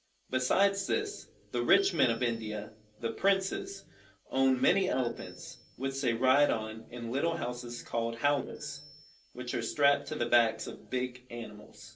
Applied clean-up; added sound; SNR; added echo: neural separator model SepFormer DNS4.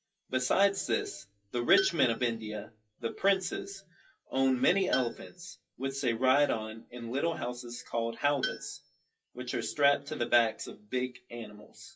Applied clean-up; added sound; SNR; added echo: classical method WPE with log-MMSE.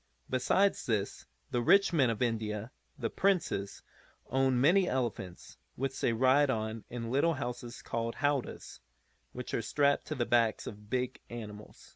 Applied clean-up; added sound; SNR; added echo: none; none; none; none.